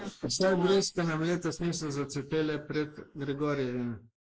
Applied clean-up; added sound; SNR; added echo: neural mask model Resemble Enhance denoiser.